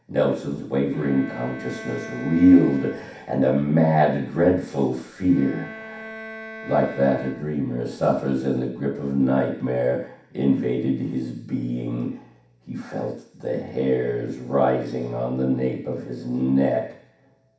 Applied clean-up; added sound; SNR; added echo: none; Bowed string instrument; 17 dB; reverberation time 0.7 s.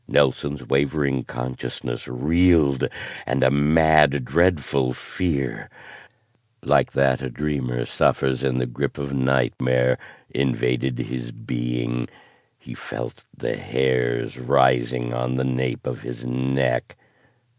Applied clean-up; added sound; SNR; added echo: none; none; none; none.